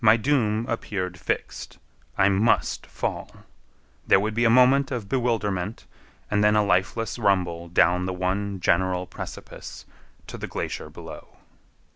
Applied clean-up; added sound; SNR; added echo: none; none; none; none.